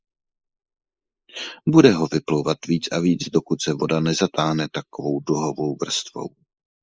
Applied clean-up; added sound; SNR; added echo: neural mask model Resemble Enhance denoiser.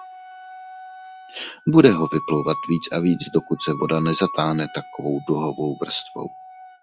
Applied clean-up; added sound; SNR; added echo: classical method log-MMSE.